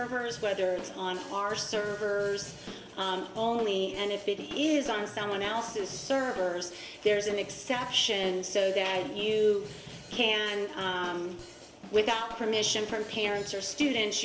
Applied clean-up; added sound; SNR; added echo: none; Drum / Drum kit; 16 dB; reverberation time 1.5 s.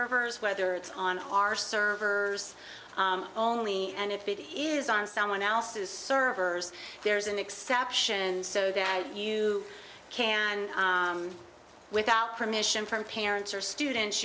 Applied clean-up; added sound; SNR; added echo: none; none; none; none.